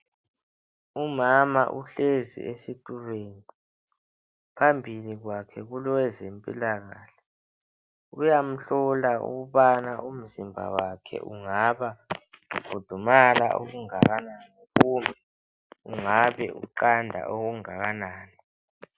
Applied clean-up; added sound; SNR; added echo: none; none; none; none.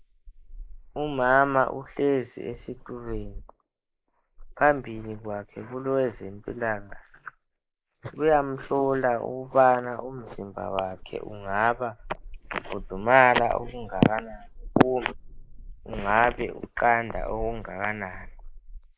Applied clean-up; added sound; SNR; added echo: neural mask model Resemble Enhance denoiser.